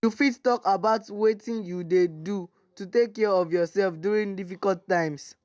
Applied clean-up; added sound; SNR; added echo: none; none; none; none.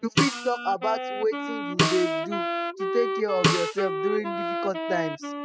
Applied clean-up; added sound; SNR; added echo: classical method spectral subtraction.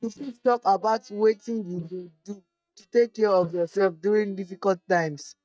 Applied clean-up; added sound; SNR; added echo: neural mask model DeepFilterNet 3.